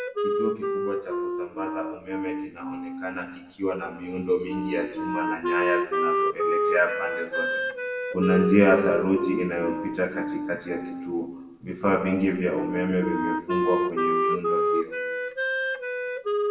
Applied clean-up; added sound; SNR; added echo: none; Wind instrument, woodwind instrument; 0 dB; reverberation time 0.9 s.